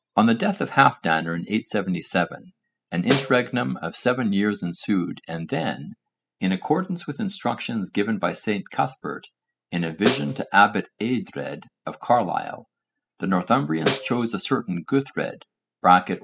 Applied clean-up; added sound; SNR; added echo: classical method spectral subtraction.